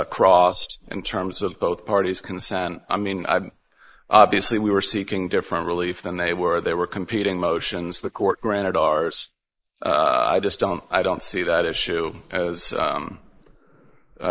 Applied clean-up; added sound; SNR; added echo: neural mask model Resemble Enhance denoiser.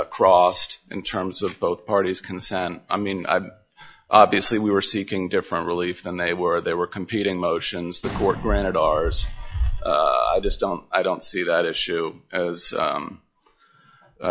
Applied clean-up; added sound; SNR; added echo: classical method log-MMSE.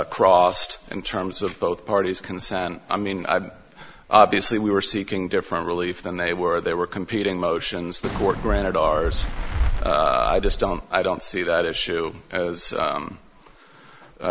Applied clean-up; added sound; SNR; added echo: none; Fireworks; 2 dB; none.